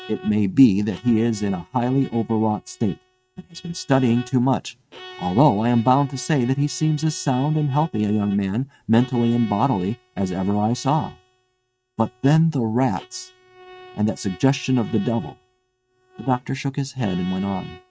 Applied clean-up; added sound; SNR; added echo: neural mask model RNNoise.